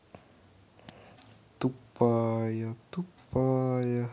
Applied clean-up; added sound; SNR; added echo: none; none; none; none.